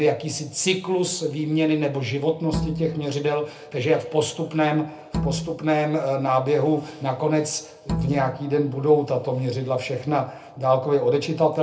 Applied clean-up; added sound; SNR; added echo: none; Bowed string instrument; 8 dB; reverberation time 0.3 s.